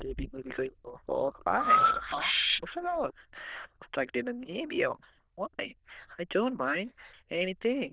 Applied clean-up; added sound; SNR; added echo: neural diffusion model UNIVERSE++.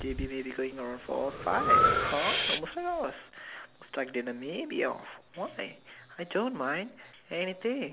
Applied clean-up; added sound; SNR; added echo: none; Breathing; 0 dB; none.